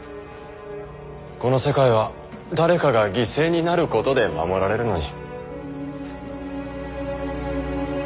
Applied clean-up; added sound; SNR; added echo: none; none; none; none.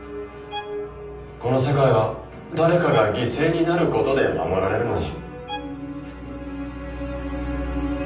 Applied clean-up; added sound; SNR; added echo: none; Bowed string instrument; 18 dB; reverberation time 0.6 s.